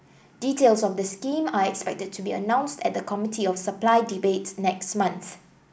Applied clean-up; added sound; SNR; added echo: none; none; none; none.